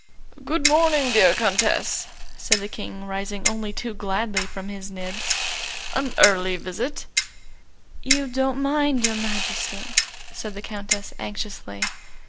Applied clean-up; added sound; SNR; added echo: none; Sawing + Clock; 4 dB; none.